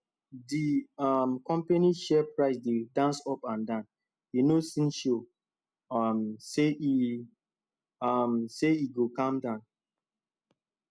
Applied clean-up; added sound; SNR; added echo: none; none; none; none.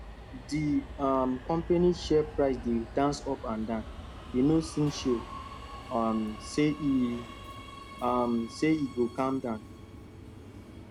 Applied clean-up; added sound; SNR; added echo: none; Subway, metro, underground; 13 dB; none.